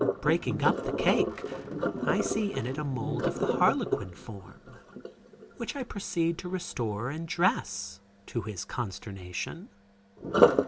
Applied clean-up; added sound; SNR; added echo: none; Sink (filling or washing); 0 dB; none.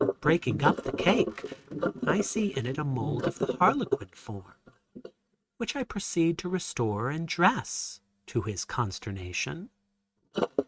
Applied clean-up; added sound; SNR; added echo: neural mask model RNNoise.